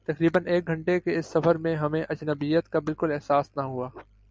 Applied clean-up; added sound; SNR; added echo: none; none; none; none.